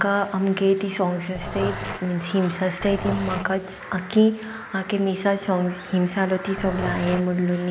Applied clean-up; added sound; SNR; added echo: none; Growling; 9 dB; none.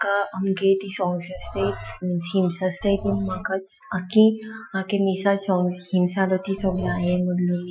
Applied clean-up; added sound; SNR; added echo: classical method Wiener filter.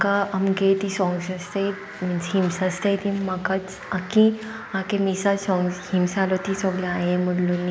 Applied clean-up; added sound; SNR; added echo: none; none; none; none.